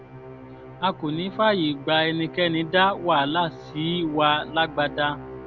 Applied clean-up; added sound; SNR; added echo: none; Musical instrument; 15 dB; none.